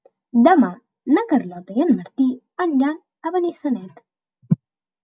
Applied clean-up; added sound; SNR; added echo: none; none; none; none.